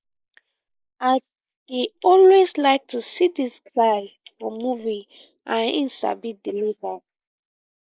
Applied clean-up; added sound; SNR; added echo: neural mask model Resemble Enhance denoiser.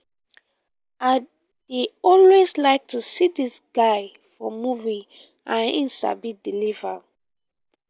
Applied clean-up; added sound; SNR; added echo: none; none; none; none.